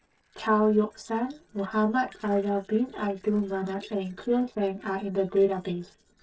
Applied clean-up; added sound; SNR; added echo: neural separator model SepFormer DNS4.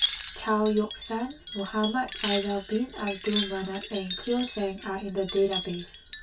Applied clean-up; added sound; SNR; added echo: none; Wind chime; 1 dB; reverberation time 0.2 s.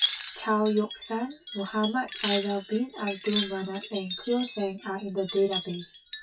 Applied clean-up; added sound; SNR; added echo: classical method WPE with log-MMSE.